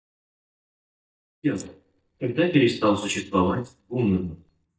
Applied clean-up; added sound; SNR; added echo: neural mask model DeepFilterNet 3.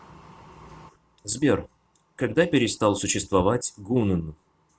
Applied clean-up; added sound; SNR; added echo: none; none; none; none.